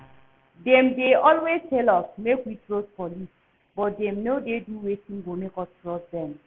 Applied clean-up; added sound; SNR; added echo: none; none; none; none.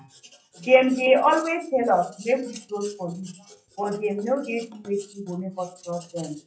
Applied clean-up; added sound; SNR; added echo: classical method WPE with log-MMSE.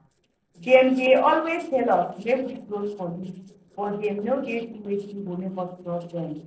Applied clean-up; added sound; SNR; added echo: neural separator model SepFormer DNS4.